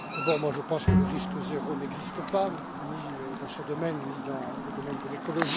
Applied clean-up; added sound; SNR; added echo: none; Bowed string instrument + Chirp, tweet; -1 dB; none.